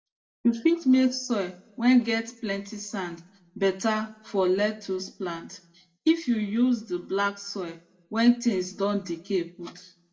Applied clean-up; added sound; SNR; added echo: none; none; none; reverberation time 0.4 s.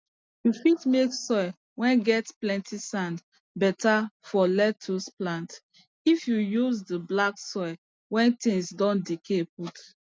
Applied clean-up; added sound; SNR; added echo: none; none; none; none.